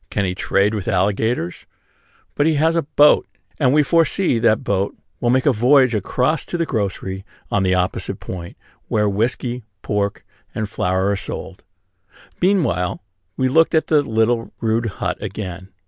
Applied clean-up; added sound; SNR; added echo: none; none; none; none.